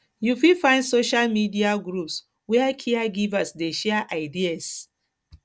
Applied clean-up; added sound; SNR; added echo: none; none; none; none.